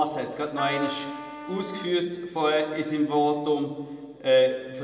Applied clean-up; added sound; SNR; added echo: none; Trumpet; 11 dB; reverberation time 1.6 s.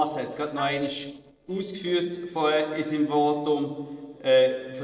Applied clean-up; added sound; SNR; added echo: neural separator model SepFormer DNS4.